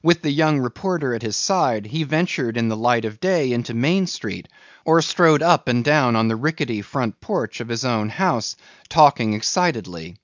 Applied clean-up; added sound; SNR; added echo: none; none; none; none.